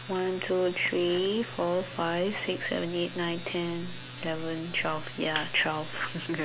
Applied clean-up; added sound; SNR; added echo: none; none; none; none.